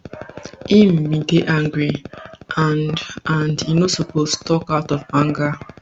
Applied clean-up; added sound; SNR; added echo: none; none; none; none.